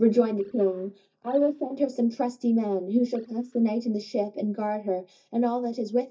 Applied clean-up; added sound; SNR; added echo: neural mask model DeepFilterNet 3.